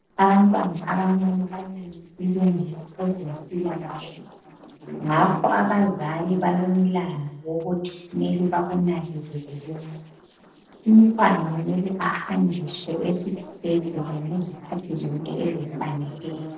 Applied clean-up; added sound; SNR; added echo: neural separator model SepFormer DNS4.